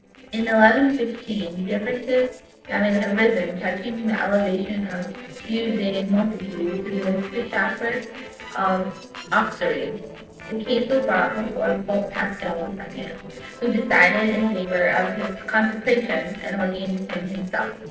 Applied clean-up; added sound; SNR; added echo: neural separator model SepFormer DNS4.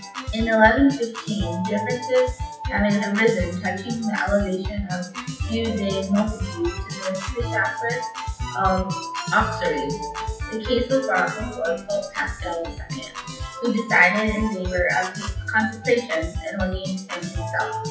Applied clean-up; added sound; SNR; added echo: classical method WPE with log-MMSE.